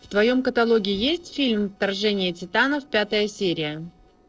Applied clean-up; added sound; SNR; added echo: neural separator model SepFormer DNS4.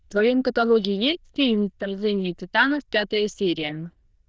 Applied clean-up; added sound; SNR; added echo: neural diffusion model UNIVERSE++.